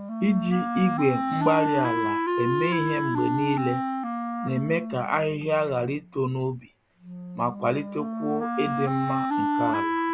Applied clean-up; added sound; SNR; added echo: none; Wind instrument, woodwind instrument; 1 dB; none.